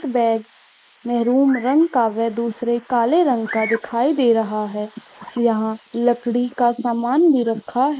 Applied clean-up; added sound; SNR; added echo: neural mask model Resemble Enhance denoiser.